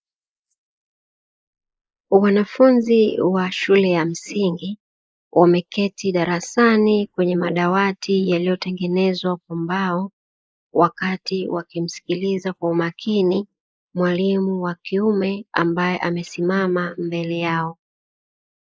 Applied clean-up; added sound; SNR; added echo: neural mask model Resemble Enhance denoiser.